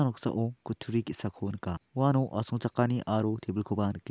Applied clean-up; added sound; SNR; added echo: none; none; none; none.